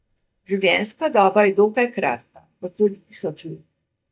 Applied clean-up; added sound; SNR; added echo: neural mask model DeepFilterNet 3.